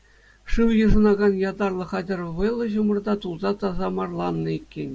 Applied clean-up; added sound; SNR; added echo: none; none; none; none.